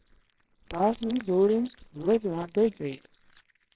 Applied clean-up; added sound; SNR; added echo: neural separator model SepFormer WHAMR!.